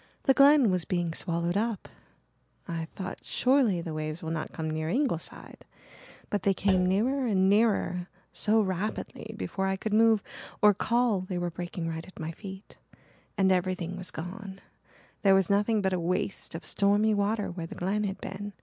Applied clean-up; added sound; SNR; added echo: none; Thump, thud; 15 dB; none.